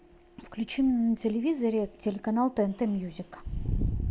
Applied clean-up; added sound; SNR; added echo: none; none; none; none.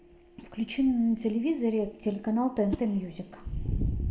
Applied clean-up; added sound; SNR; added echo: none; Whoosh, swoosh, swish; 15 dB; reverberation time 1.5 s.